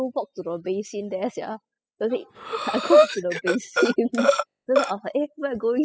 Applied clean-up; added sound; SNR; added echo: classical method spectral subtraction.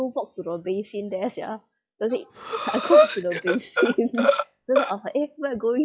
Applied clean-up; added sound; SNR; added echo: classical method log-MMSE.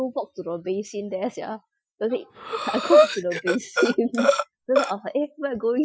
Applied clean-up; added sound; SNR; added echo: classical method Wiener filter.